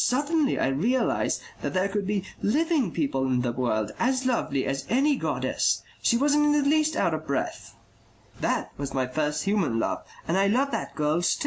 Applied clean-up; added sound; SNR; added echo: none; none; none; none.